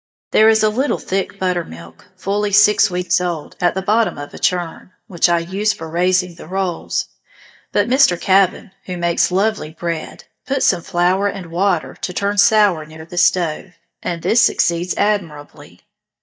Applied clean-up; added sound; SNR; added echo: neural mask model DeepFilterNet 3.